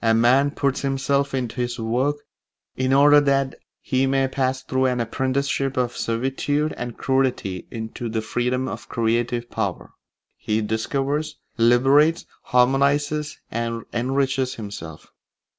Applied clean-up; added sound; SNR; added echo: none; none; none; none.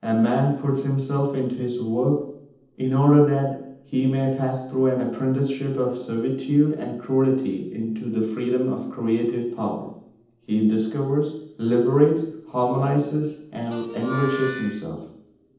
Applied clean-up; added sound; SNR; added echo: none; Harmonica; 12 dB; reverberation time 0.8 s.